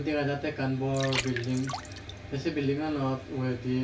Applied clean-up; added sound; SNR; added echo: none; Water; 12 dB; reverberation time 0.3 s.